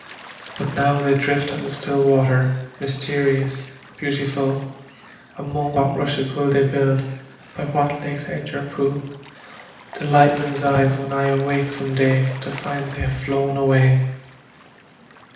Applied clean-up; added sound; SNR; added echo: none; Gull, seagull / Waves, surf; 20 dB; reverberation time 0.8 s.